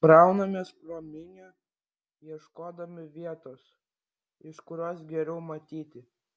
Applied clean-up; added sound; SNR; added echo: none; none; none; none.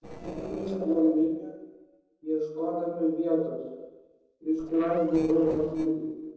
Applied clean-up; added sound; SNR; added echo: neural separator model SepFormer DNS4.